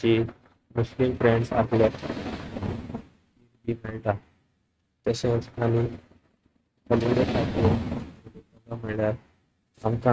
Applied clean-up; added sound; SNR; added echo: neural mask model RNNoise.